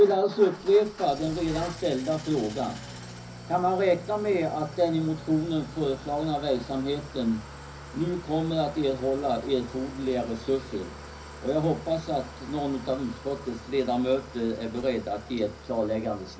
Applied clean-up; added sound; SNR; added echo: none; Idling / Engine starting; 15 dB; reverberation time 0.4 s.